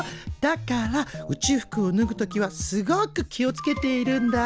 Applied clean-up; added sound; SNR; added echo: none; none; none; none.